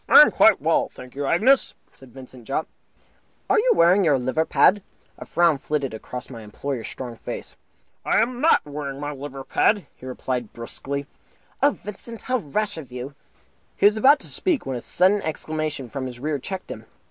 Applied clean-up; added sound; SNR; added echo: none; none; none; none.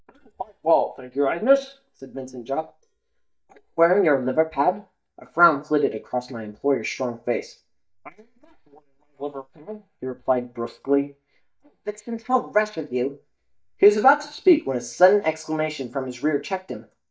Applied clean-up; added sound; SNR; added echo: neural mask model DeepFilterNet 3.